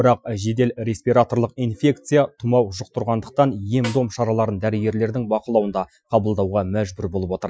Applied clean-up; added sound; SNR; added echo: classical method Wiener filter.